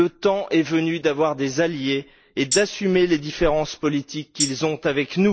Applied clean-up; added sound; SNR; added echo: neural mask model Resemble Enhance denoiser.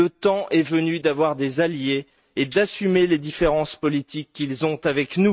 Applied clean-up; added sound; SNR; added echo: neural mask model RNNoise.